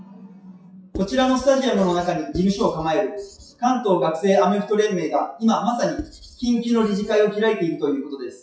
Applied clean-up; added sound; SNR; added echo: classical method WPE with log-MMSE.